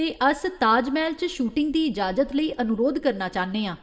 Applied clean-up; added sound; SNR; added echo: none; none; none; reverberation time 0.8 s.